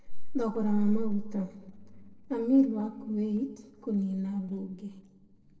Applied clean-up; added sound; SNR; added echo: neural separator model SepFormer DNS4.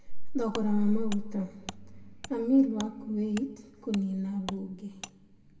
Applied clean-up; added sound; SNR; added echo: none; Wood; 18 dB; reverberation time 1.5 s.